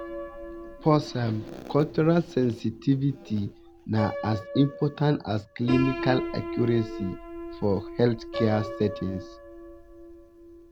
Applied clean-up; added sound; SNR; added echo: none; Piano + Piano; 10 dB; none.